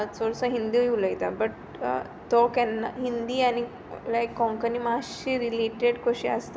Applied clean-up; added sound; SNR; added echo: none; none; none; none.